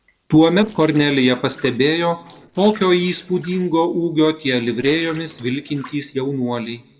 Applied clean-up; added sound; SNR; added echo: neural separator model SepFormer DNS4.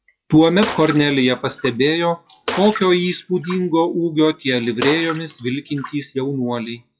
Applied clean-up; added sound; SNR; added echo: classical method WPE with log-MMSE.